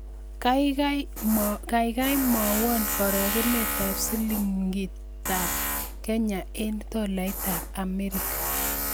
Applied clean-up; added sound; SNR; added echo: none; Tools; 3 dB; none.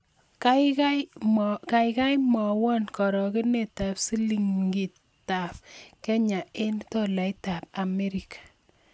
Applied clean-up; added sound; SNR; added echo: none; none; none; none.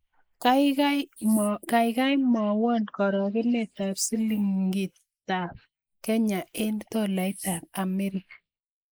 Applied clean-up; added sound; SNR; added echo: neural mask model Resemble Enhance denoiser.